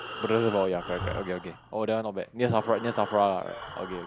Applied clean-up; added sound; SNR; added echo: none; Breathing; 11 dB; none.